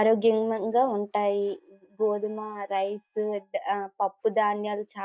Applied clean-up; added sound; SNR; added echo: neural mask model DeepFilterNet 3.